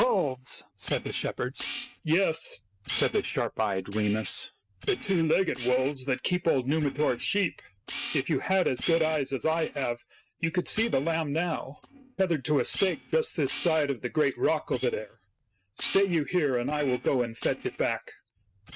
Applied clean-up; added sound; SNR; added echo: neural mask model RNNoise.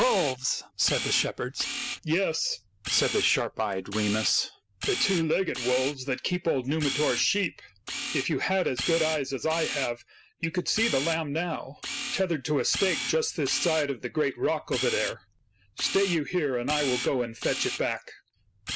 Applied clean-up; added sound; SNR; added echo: none; Camera; 8 dB; none.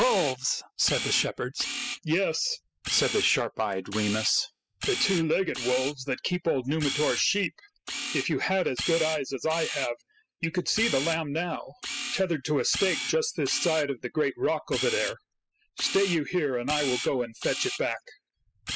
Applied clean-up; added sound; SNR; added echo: classical method spectral subtraction.